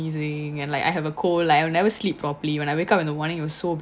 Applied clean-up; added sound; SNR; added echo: none; none; none; none.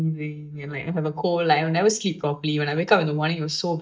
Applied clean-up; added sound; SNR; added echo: neural mask model DeepFilterNet 3.